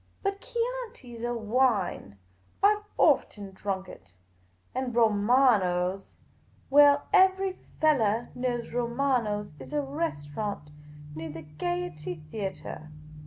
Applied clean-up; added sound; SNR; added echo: none; none; none; none.